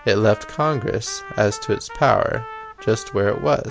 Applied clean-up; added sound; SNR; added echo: none; Trumpet; 17 dB; none.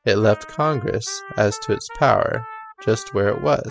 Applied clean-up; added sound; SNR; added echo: classical method spectral subtraction.